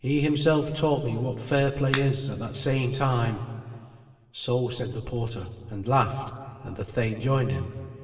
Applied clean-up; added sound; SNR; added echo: none; Crack; 8 dB; reverberation time 2.6 s.